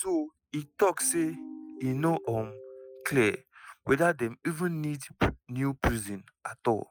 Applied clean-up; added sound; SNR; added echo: classical method Wiener filter.